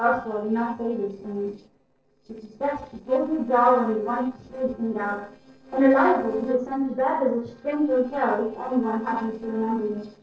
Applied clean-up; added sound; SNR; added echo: neural separator model SepFormer DNS4.